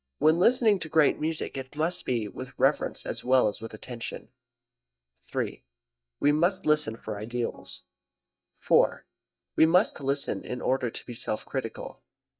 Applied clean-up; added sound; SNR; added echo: neural mask model DeepFilterNet 3.